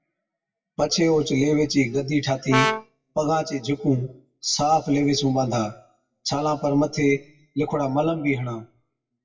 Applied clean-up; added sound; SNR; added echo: classical method WPE with log-MMSE.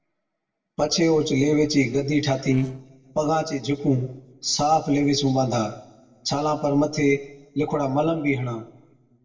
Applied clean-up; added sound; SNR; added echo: neural separator model SepFormer DNS4.